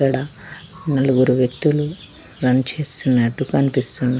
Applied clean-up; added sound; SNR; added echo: none; none; none; none.